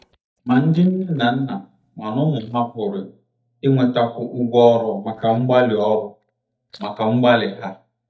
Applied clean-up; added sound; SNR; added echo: neural mask model DeepFilterNet 3.